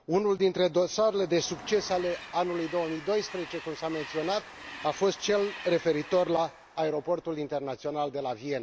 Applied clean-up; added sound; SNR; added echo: none; Train; 17 dB; none.